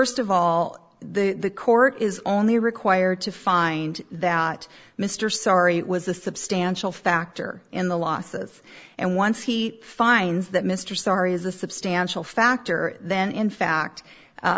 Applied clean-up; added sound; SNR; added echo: none; none; none; none.